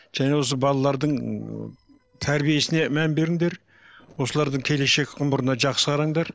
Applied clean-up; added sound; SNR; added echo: neural separator model SepFormer DNS4.